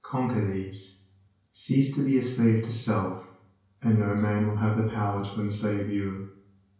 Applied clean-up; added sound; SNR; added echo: none; none; none; reverberation time 0.5 s.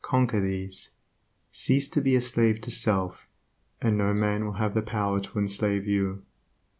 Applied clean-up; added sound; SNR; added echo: none; none; none; none.